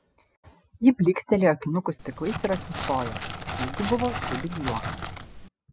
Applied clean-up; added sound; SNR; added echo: none; Crackle; 6 dB; none.